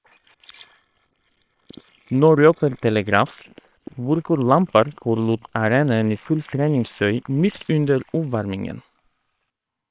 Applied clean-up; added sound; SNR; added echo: neural separator model SepFormer WHAM!.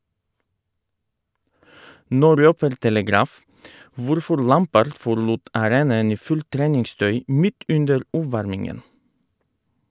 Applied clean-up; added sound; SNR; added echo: none; none; none; none.